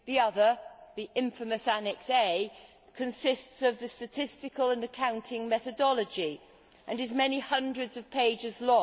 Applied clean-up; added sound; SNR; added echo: none; none; none; none.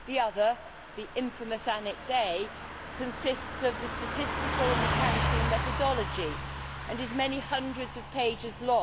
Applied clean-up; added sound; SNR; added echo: none; Car passing by / Truck; 2 dB; none.